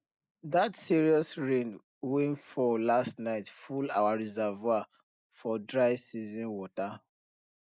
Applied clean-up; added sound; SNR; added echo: neural mask model Resemble Enhance denoiser.